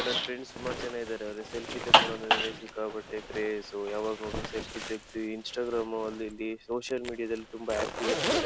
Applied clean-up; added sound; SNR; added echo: none; Zipper (clothing); -2 dB; none.